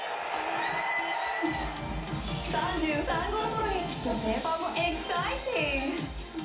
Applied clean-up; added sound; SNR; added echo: none; Guitar; 16 dB; reverberation time 0.4 s.